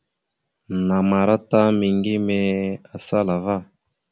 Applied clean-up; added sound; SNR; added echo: none; none; none; none.